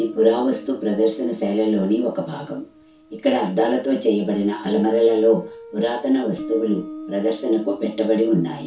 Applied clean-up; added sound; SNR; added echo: none; Guitar; 17 dB; reverberation time 0.3 s.